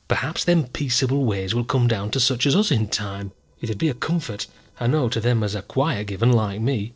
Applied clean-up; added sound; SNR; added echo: neural separator model SepFormer DNS4.